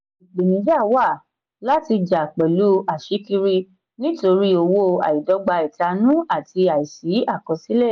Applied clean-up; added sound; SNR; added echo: none; none; none; none.